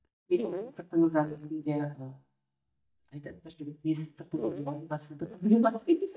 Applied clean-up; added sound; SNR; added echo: neural mask model DeepFilterNet 3.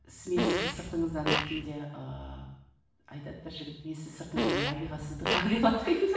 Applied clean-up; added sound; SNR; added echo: none; Fart; -1 dB; reverberation time 0.7 s.